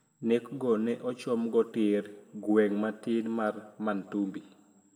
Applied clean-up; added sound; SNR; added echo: none; none; none; reverberation time 1.0 s.